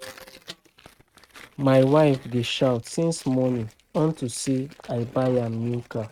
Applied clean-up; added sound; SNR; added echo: neural mask model RNNoise.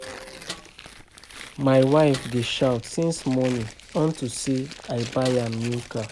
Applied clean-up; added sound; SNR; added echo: none; Snare drum + Tearing; 15 dB; none.